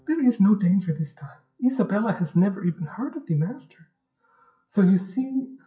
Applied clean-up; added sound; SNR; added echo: classical method WPE with log-MMSE.